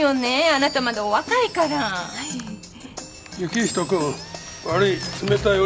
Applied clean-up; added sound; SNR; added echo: none; Engine; 16 dB; none.